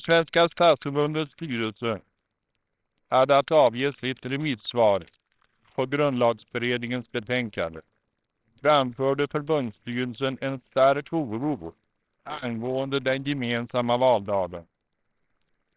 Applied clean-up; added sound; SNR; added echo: neural separator model SepFormer WHAMR!.